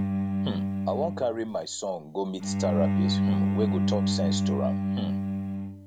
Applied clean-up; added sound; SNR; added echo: none; Bowed string instrument; -5 dB; none.